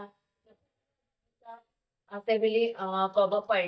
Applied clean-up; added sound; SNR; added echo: neural mask model DeepFilterNet 3.